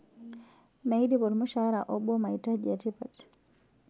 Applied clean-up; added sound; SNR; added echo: none; Brass instrument; 20 dB; none.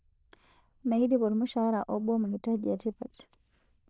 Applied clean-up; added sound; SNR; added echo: neural diffusion model UNIVERSE++.